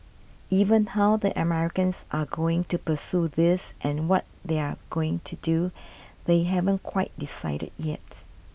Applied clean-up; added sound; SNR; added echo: none; none; none; none.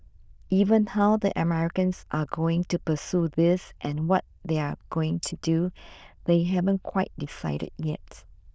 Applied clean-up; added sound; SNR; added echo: neural diffusion model UNIVERSE++.